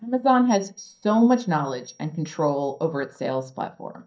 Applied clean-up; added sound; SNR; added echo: neural mask model DeepFilterNet 3.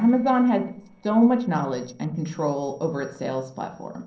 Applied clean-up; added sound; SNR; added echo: neural separator model SepFormer DNS4.